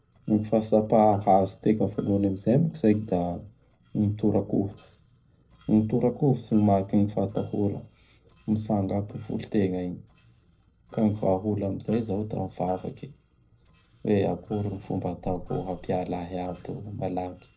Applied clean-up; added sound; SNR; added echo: neural separator model SepFormer DNS4.